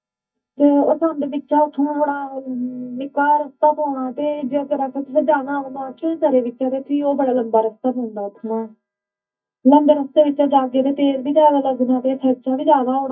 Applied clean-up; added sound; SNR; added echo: neural mask model DeepFilterNet 3.